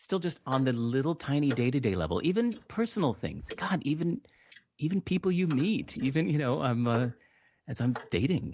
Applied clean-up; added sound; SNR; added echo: neural mask model Resemble Enhance denoiser.